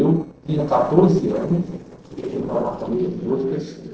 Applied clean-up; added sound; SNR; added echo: neural separator model SepFormer DNS4.